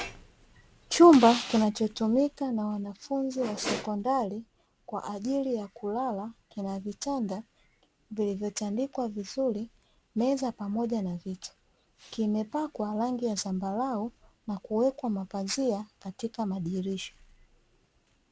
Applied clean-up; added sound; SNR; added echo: none; none; none; none.